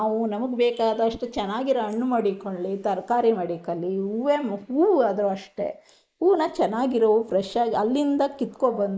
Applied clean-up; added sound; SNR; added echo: neural mask model Resemble Enhance denoiser.